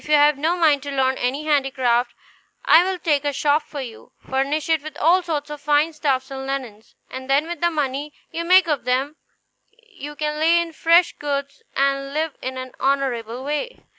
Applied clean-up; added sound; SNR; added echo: none; none; none; none.